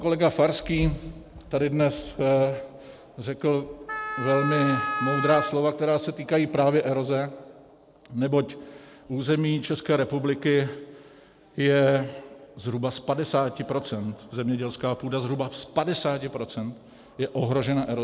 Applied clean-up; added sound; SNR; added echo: none; Wind instrument, woodwind instrument; 4 dB; none.